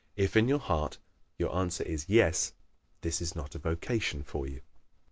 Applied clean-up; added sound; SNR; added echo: none; none; none; none.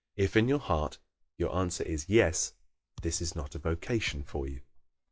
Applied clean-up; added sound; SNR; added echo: classical method log-MMSE.